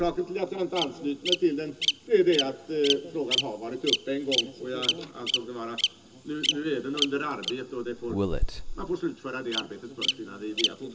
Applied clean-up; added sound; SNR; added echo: none; Bird vocalization, bird call, bird song; 2 dB; reverberation time 0.2 s.